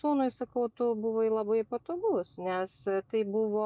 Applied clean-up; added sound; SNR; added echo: none; none; none; none.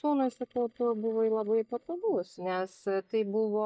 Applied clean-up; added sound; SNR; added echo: neural mask model DeepFilterNet 3.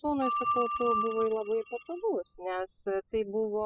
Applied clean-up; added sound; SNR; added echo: classical method spectral subtraction.